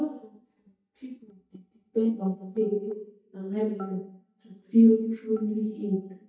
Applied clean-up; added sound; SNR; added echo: neural mask model DeepFilterNet 3.